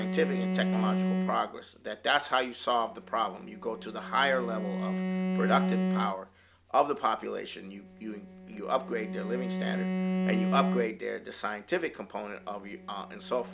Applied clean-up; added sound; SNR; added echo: none; Bowed string instrument; 1 dB; none.